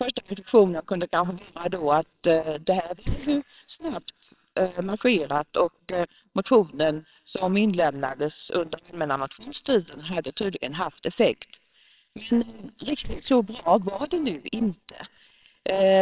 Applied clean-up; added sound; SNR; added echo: neural separator model SepFormer WHAMR!.